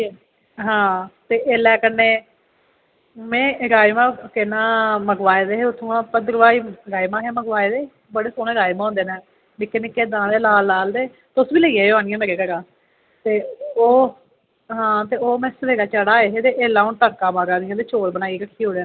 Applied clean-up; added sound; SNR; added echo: none; none; none; none.